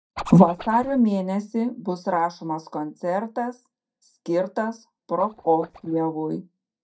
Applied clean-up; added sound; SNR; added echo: neural mask model DeepFilterNet 3.